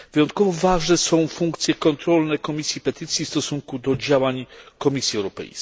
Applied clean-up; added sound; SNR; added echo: none; none; none; none.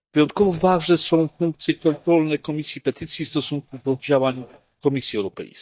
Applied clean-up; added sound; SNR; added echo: neural mask model DeepFilterNet 3.